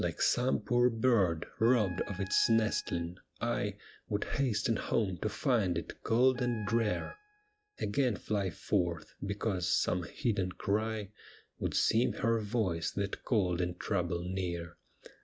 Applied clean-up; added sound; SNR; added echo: neural mask model RNNoise.